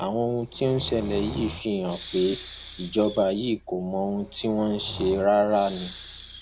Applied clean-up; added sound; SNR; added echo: none; Breathing; 10 dB; none.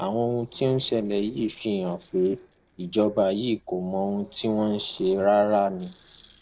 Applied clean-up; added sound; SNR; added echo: neural separator model SepFormer DNS4.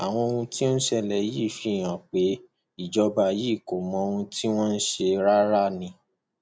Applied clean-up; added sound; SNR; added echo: none; none; none; none.